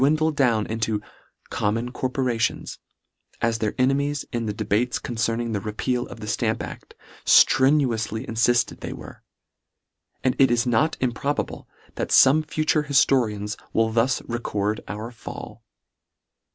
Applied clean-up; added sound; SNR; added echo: none; none; none; none.